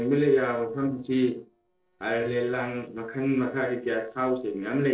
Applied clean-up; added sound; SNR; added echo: neural separator model SepFormer DNS4.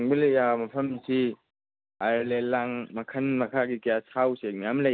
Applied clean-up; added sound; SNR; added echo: none; none; none; none.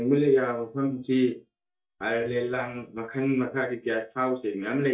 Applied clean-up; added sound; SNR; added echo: neural mask model DeepFilterNet 3.